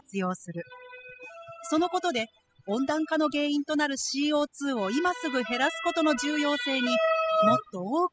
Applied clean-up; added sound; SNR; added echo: classical method spectral subtraction.